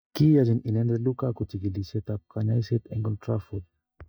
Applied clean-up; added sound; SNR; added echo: neural mask model DeepFilterNet 3.